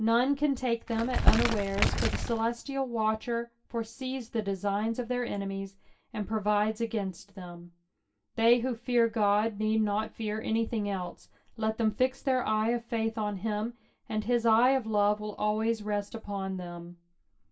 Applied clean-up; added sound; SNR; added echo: none; Crumpling, crinkling; -3 dB; reverberation time 0.2 s.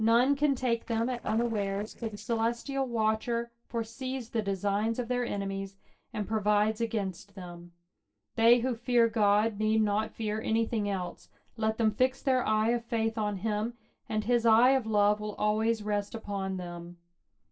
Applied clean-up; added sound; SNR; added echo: neural separator model SepFormer DNS4.